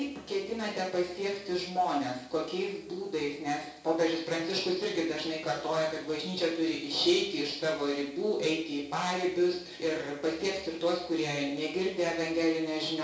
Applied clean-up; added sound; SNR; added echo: none; none; none; reverberation time 0.5 s.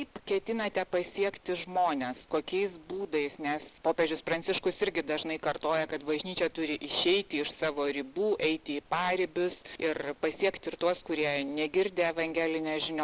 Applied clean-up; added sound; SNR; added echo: none; none; none; none.